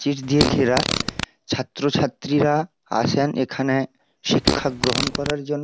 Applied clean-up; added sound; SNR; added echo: none; Fart; 1 dB; none.